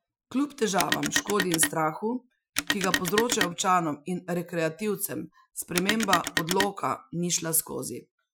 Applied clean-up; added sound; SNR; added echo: classical method Wiener filter.